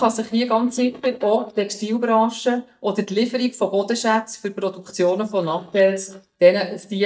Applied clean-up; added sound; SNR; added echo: neural mask model DeepFilterNet 3.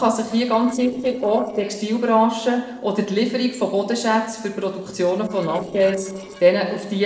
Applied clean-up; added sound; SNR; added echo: neural separator model SepFormer DNS4.